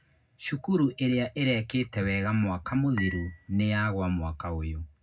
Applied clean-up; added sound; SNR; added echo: none; Dishes, pots, and pans / Chink, clink; 12 dB; reverberation time 0.3 s.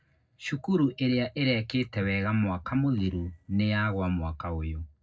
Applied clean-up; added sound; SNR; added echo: neural separator model SepFormer DNS4.